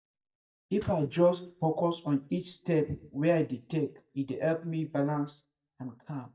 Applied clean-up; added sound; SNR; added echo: neural mask model DeepFilterNet 3.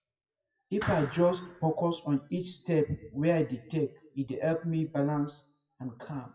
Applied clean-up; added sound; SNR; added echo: classical method WPE with log-MMSE.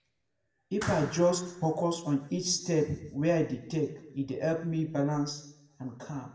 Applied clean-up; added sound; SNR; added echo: none; Clapping; 16 dB; reverberation time 0.7 s.